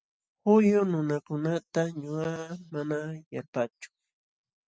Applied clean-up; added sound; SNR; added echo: none; none; none; none.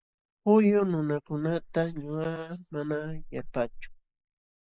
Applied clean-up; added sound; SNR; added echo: neural mask model Resemble Enhance denoiser.